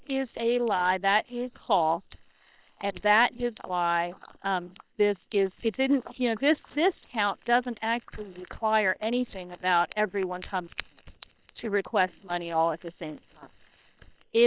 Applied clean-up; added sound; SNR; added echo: neural separator model SepFormer WHAM!.